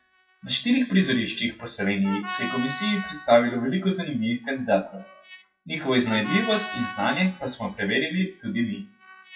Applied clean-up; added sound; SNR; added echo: classical method WPE with log-MMSE.